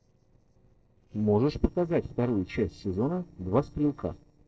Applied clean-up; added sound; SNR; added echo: neural separator model SepFormer DNS4.